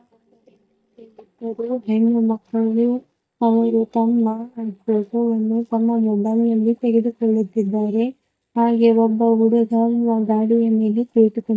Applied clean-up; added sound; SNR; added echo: neural mask model DeepFilterNet 3.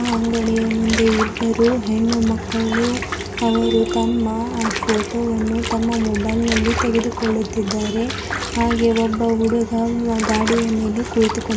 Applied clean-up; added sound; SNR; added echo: none; Bathtub (filling or washing) / Water; 10 dB; reverberation time 0.3 s.